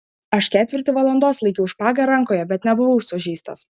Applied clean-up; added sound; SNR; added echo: none; none; none; none.